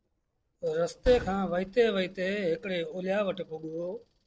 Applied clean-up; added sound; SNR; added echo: neural separator model SepFormer DNS4.